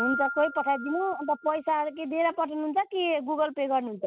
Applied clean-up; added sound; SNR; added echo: neural mask model RNNoise.